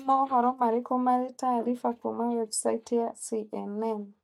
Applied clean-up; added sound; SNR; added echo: neural mask model DeepFilterNet 3.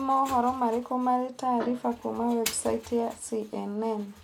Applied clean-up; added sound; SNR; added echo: none; Engine; 17 dB; none.